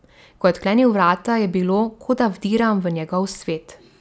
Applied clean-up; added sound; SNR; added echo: none; none; none; none.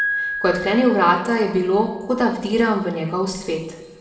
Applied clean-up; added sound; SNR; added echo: none; Piano; 11 dB; reverberation time 0.9 s.